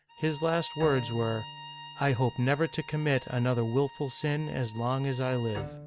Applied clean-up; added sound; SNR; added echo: none; Bowed string instrument + Bowed string instrument; 14 dB; none.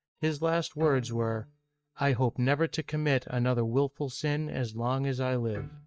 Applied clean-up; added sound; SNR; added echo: neural mask model DeepFilterNet 3.